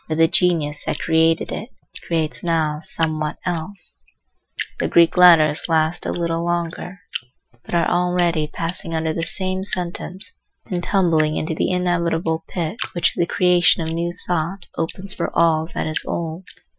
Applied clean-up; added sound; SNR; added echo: classical method Wiener filter.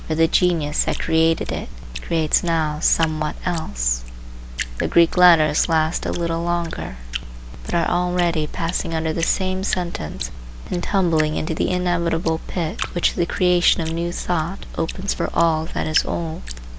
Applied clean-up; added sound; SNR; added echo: none; Drip; 17 dB; none.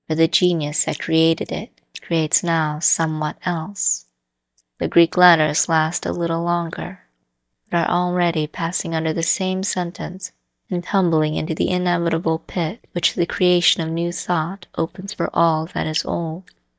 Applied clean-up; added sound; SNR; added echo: neural mask model DeepFilterNet 3.